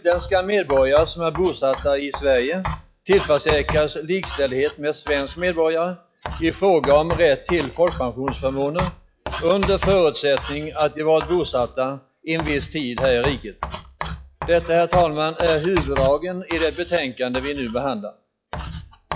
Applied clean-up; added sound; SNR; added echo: classical method log-MMSE.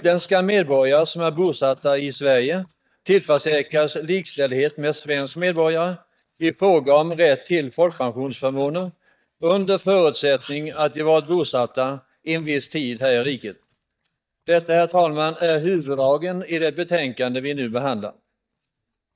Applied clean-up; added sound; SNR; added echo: neural mask model DeepFilterNet 3.